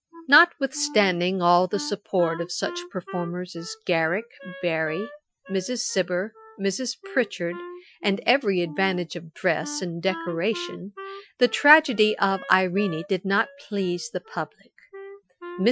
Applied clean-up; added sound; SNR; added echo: classical method Wiener filter.